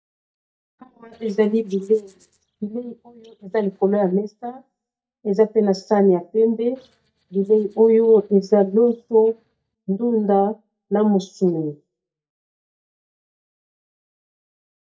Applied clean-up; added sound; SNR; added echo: neural mask model DeepFilterNet 3.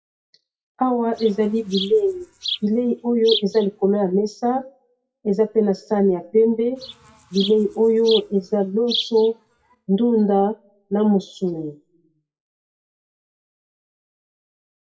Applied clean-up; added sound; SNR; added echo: classical method WPE with log-MMSE.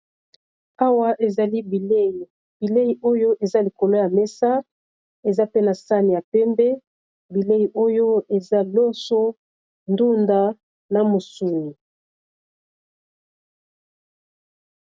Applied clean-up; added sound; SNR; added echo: none; none; none; none.